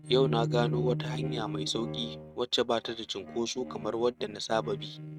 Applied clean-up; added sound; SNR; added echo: neural mask model RNNoise.